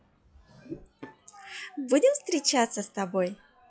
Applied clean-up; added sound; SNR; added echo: classical method log-MMSE.